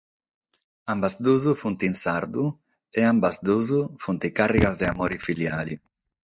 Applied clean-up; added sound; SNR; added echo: neural mask model DeepFilterNet 3.